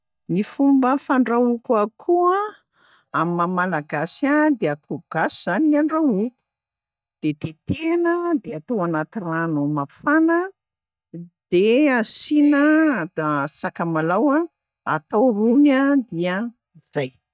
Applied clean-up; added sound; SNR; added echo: neural mask model DeepFilterNet 3.